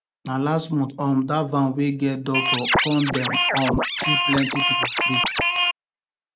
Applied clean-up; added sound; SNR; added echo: none; Scratching (performance technique); -3 dB; none.